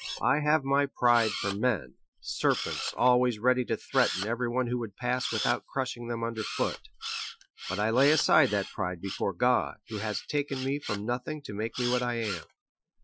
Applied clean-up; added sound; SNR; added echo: classical method Wiener filter.